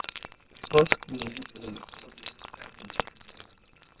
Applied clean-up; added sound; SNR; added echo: neural separator model SepFormer WHAMR!.